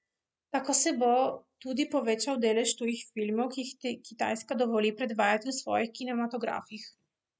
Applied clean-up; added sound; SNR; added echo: none; none; none; none.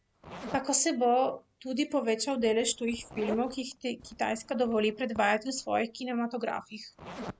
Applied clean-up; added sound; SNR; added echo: none; Zipper (clothing); 17 dB; none.